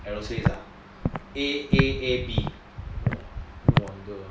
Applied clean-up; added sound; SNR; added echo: none; Walk, footsteps; -3 dB; none.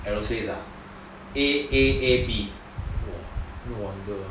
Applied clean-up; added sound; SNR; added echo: none; none; none; none.